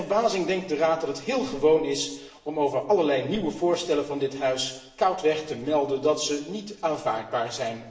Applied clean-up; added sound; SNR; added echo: none; none; none; reverberation time 0.8 s.